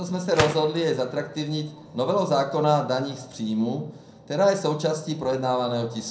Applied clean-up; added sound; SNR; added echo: none; Gunshot, gunfire; 12 dB; reverberation time 0.6 s.